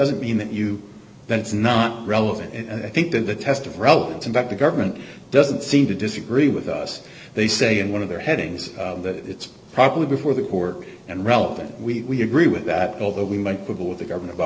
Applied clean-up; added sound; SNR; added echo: none; none; none; none.